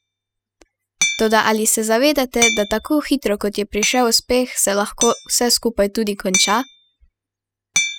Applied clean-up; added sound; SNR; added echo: classical method spectral subtraction.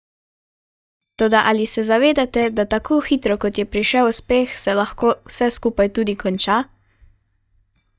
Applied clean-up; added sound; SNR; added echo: neural mask model DeepFilterNet 3.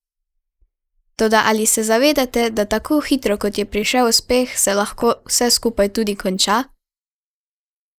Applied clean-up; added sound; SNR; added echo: neural mask model Resemble Enhance denoiser.